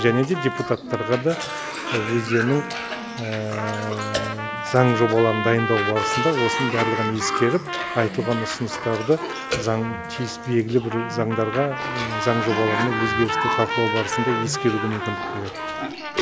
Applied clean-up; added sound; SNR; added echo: none; Cough + Trumpet; 3 dB; none.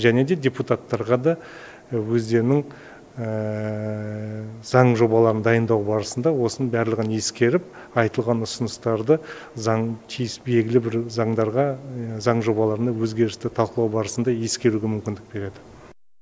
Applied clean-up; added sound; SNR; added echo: none; none; none; none.